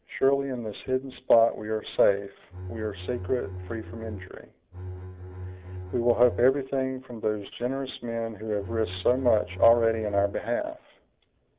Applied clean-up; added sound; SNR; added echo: none; Bowed string instrument; 10 dB; none.